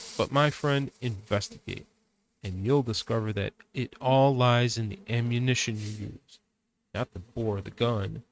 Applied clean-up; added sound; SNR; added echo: neural mask model RNNoise.